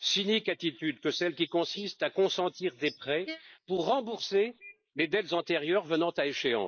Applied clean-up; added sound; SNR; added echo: neural mask model Resemble Enhance denoiser.